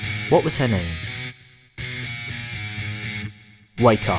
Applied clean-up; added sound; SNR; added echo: none; Guitar; 6 dB; none.